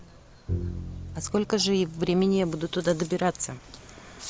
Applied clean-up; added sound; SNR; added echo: none; Bowed string instrument; 11 dB; none.